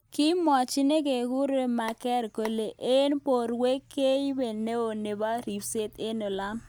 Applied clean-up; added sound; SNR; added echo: none; Telephone; 16 dB; none.